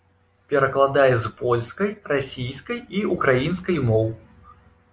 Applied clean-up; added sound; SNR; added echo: none; none; none; none.